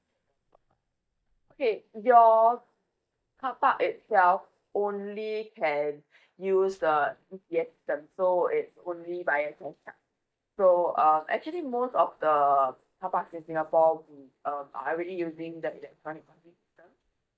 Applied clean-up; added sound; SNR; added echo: neural mask model DeepFilterNet 3.